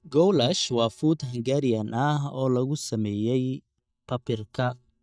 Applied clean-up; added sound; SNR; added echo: neural mask model DeepFilterNet 3.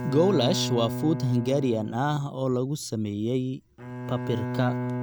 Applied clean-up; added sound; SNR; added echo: none; Bowed string instrument; 6 dB; none.